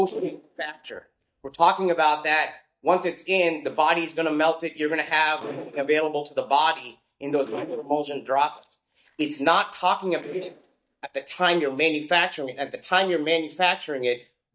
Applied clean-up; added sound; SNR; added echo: neural mask model DeepFilterNet 3.